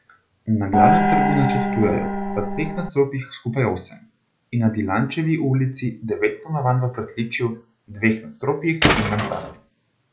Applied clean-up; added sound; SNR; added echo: none; Tools + Gong; -3 dB; none.